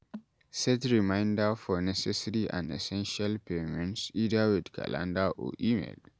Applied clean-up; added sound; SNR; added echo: none; none; none; none.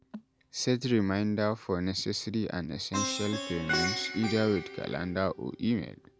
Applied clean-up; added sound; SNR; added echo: none; Plucked string instrument; 8 dB; none.